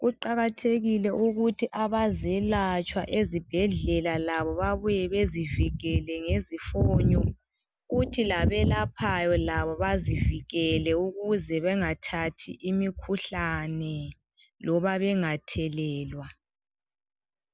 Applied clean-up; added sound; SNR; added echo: none; none; none; none.